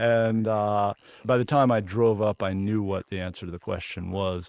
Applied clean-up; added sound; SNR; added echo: neural mask model Resemble Enhance denoiser.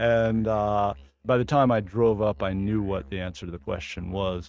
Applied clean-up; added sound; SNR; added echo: neural mask model RNNoise.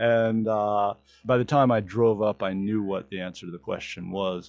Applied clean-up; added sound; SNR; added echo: classical method log-MMSE.